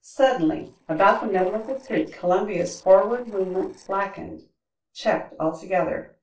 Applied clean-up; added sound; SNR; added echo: neural separator model SepFormer DNS4.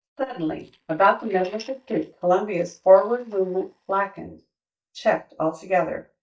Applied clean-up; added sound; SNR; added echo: neural mask model DeepFilterNet 3.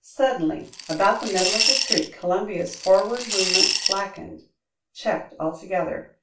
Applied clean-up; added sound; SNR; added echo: none; Coin (dropping) / Glass; 0 dB; reverberation time 0.3 s.